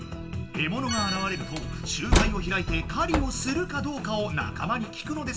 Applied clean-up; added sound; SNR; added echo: none; Slam; 1 dB; reverberation time 0.7 s.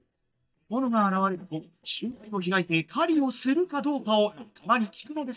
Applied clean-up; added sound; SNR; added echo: neural mask model DeepFilterNet 3.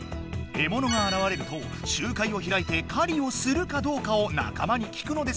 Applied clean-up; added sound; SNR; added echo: none; none; none; none.